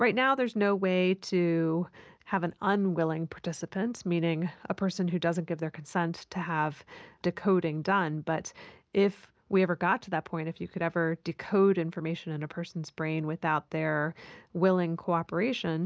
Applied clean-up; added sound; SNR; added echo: none; none; none; none.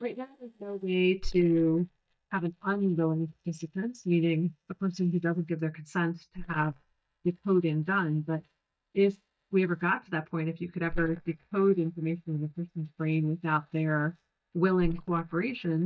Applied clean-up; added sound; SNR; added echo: neural mask model DeepFilterNet 3.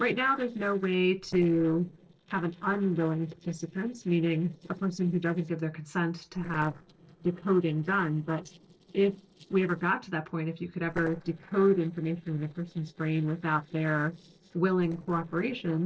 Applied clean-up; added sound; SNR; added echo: neural separator model SepFormer DNS4.